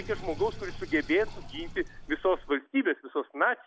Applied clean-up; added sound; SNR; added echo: none; Sink (filling or washing); 12 dB; none.